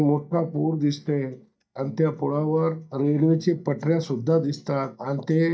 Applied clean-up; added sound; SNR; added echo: neural mask model DeepFilterNet 3.